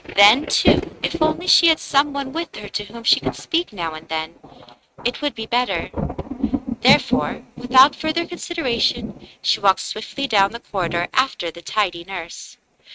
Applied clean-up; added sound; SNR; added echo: neural mask model RNNoise.